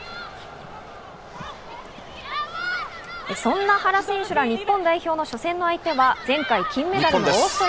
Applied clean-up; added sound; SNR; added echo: none; none; none; none.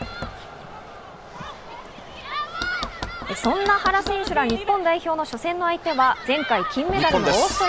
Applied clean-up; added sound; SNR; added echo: none; Knock; 14 dB; none.